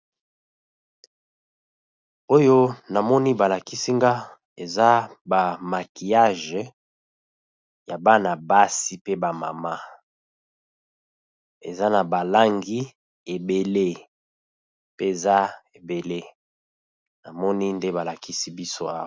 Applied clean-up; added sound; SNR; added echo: none; none; none; none.